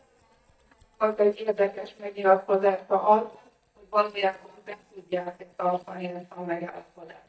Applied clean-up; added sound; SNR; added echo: neural mask model DeepFilterNet 3.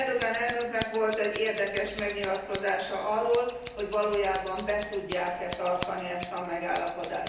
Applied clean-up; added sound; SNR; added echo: none; Scissors; 2 dB; reverberation time 0.9 s.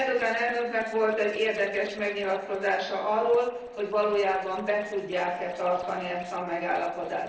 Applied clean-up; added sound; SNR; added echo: neural separator model SepFormer DNS4.